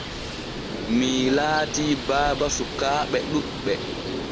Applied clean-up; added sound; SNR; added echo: none; Bird; 6 dB; none.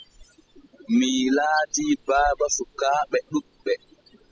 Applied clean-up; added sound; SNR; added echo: classical method spectral subtraction.